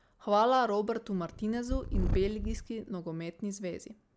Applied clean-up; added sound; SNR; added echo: none; Purr; 3 dB; none.